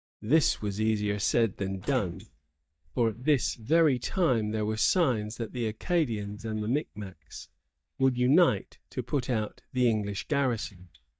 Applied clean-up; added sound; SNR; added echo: neural mask model DeepFilterNet 3.